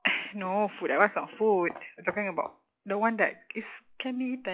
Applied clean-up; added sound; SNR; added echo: classical method log-MMSE.